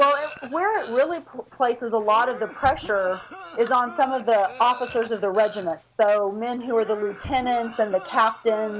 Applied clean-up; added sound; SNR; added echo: none; Cough; 18 dB; none.